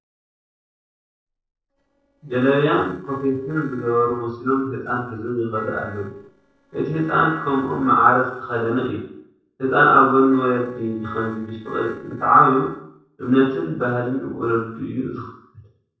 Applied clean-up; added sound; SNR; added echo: neural separator model SepFormer DNS4.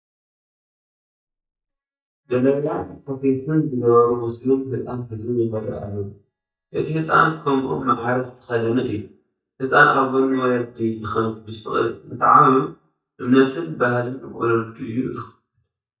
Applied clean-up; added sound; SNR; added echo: neural mask model DeepFilterNet 3.